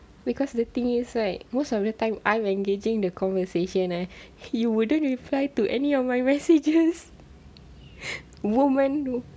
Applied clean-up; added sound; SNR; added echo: none; none; none; none.